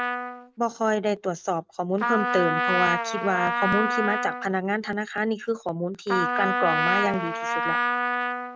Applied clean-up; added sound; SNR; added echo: none; Trumpet; 0 dB; none.